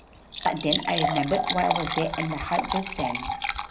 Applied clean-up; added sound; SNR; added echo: none; Liquid; -1 dB; none.